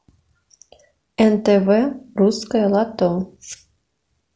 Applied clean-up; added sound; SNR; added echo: none; none; none; none.